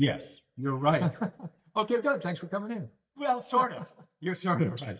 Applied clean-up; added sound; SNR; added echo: neural mask model DeepFilterNet 3.